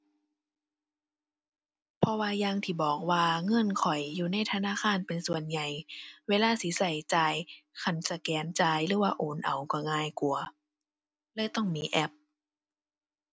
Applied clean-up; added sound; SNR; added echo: none; none; none; none.